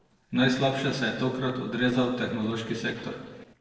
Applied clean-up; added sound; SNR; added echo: neural separator model SepFormer DNS4.